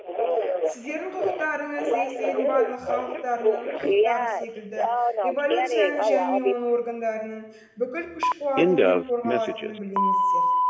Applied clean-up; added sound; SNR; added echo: none; Telephone; -5 dB; reverberation time 0.9 s.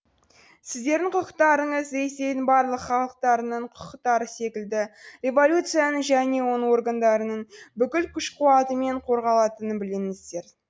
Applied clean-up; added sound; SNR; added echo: none; none; none; none.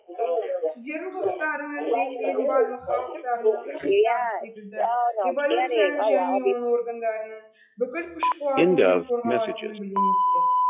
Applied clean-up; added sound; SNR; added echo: classical method WPE with log-MMSE.